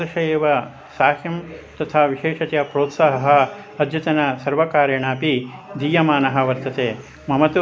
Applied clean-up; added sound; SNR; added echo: none; none; none; none.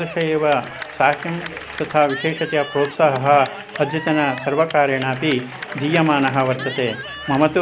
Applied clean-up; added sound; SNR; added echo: none; Cheering / Clapping; 13 dB; none.